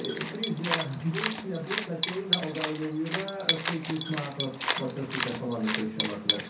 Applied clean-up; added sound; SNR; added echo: none; Cat; 0 dB; reverberation time 0.6 s.